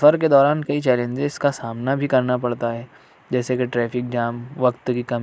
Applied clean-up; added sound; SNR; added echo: neural mask model Resemble Enhance denoiser.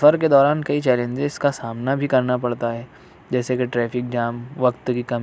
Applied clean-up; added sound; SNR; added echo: none; none; none; none.